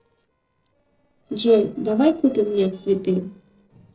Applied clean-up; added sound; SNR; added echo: neural separator model SepFormer DNS4.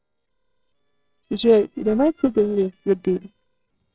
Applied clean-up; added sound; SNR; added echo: neural separator model SepFormer WHAMR!.